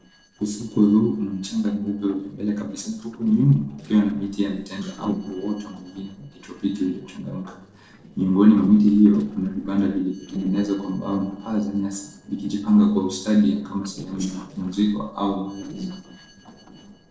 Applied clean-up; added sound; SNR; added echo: neural separator model SepFormer DNS4.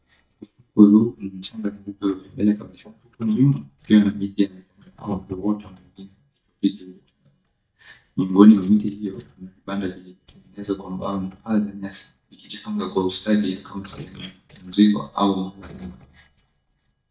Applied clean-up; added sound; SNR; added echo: neural mask model DeepFilterNet 3.